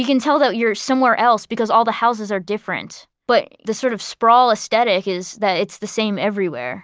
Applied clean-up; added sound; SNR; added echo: none; none; none; none.